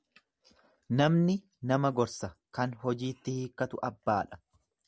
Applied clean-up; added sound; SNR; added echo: none; none; none; none.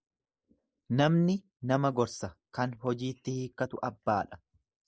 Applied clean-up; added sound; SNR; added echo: neural mask model Resemble Enhance denoiser.